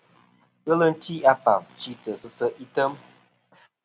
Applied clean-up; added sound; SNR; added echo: none; none; none; none.